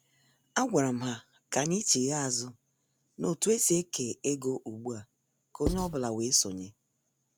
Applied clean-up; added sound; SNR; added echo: none; Writing; 4 dB; none.